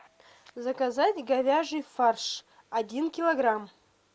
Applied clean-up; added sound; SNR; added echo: none; none; none; none.